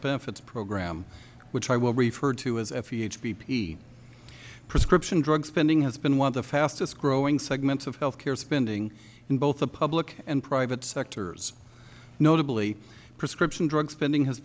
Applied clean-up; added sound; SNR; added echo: none; none; none; none.